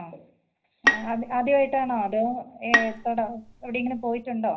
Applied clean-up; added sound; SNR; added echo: none; Bowed string instrument; 2 dB; reverberation time 0.5 s.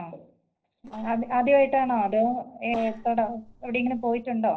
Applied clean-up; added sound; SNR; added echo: neural separator model SepFormer DNS4.